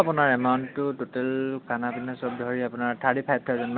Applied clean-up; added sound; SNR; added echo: none; none; none; none.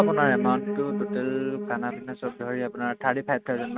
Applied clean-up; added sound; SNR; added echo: neural mask model RNNoise.